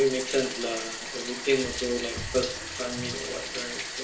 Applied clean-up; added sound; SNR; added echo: none; Bathtub (filling or washing); 5 dB; reverberation time 0.3 s.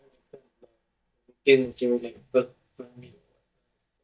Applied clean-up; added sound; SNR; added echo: neural mask model DeepFilterNet 3.